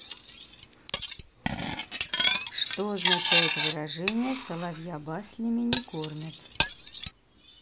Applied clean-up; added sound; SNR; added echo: none; Cutlery, silverware; -2 dB; none.